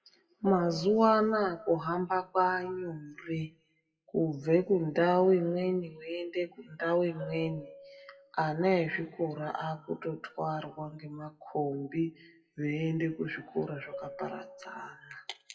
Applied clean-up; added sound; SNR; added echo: classical method WPE with log-MMSE.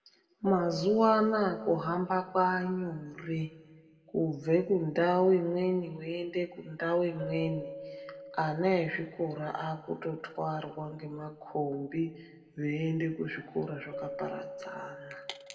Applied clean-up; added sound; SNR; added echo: none; Keyboard (musical); 16 dB; reverberation time 1.1 s.